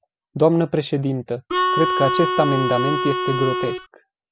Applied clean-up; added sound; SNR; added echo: none; Harmonica; 0 dB; none.